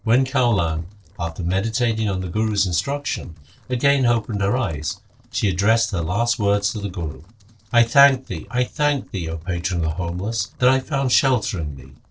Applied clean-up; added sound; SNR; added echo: neural separator model SepFormer DNS4.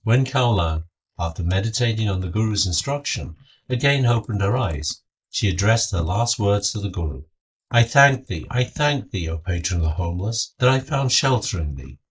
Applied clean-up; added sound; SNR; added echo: neural mask model Resemble Enhance denoiser.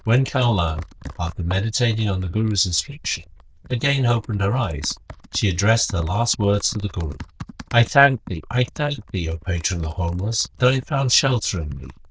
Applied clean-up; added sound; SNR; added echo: neural diffusion model UNIVERSE++.